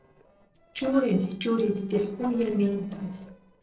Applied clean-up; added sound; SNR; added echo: neural separator model SepFormer DNS4.